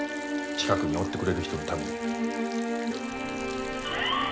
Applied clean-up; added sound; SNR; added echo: none; Liquid; 18 dB; none.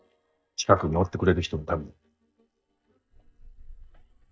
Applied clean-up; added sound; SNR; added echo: neural mask model DeepFilterNet 3.